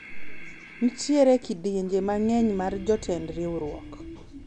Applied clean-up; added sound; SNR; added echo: none; Breathing; 18 dB; none.